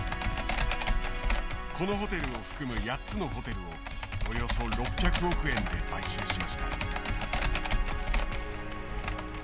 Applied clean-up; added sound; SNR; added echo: none; Computer keyboard; -4 dB; none.